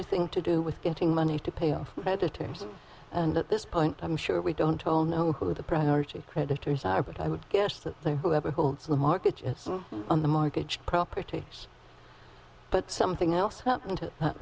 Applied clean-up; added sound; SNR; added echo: none; none; none; none.